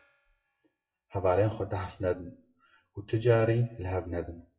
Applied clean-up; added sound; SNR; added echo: classical method WPE with log-MMSE.